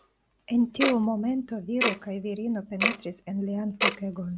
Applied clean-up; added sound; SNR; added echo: none; Tick-tock; 3 dB; none.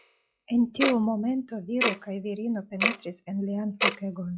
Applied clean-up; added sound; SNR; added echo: classical method log-MMSE.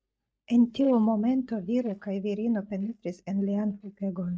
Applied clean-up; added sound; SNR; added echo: neural mask model DeepFilterNet 3.